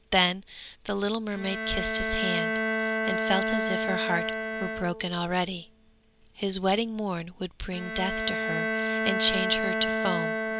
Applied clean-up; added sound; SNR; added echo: none; Bowed string instrument; 1 dB; none.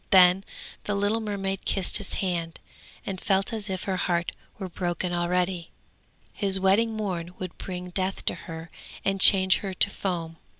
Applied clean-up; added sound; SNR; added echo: none; none; none; none.